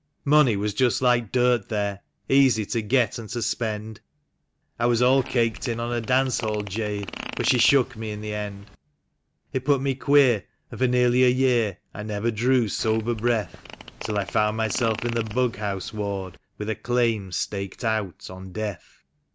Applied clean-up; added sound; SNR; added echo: none; Fart; 14 dB; none.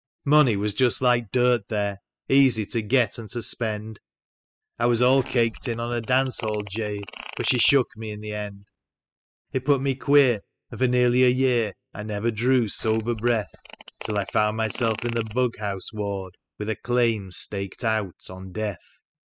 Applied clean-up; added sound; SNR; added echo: classical method spectral subtraction.